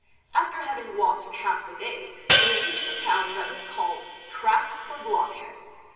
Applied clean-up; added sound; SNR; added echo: none; Hi-hat; -5 dB; reverberation time 1.9 s.